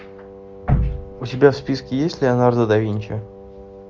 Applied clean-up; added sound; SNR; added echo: none; Wind instrument, woodwind instrument; 19 dB; none.